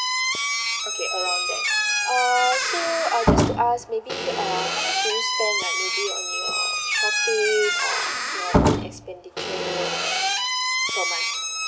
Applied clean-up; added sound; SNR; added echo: none; Squeak / Slam; -4 dB; none.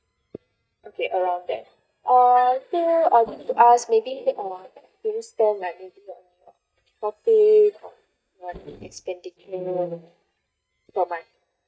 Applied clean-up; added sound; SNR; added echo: neural mask model DeepFilterNet 3.